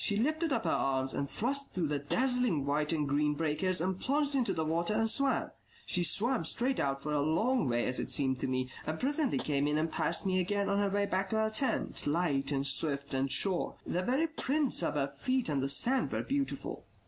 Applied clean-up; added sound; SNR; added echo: none; Tap; 20 dB; none.